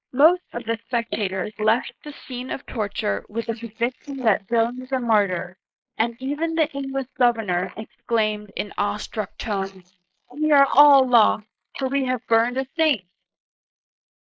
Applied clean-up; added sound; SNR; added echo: neural mask model Resemble Enhance denoiser.